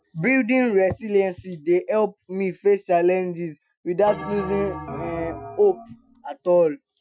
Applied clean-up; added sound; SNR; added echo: classical method Wiener filter.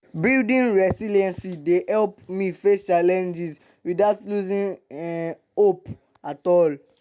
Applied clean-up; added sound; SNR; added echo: none; none; none; none.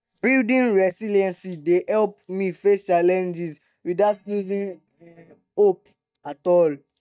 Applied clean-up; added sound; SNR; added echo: neural mask model DeepFilterNet 3.